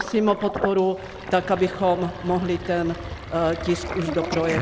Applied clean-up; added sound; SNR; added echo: none; Sink (filling or washing); 9 dB; none.